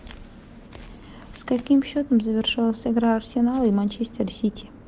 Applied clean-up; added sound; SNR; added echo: none; none; none; none.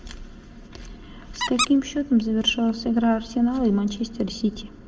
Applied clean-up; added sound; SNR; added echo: none; Squeak; 8 dB; reverberation time 1.3 s.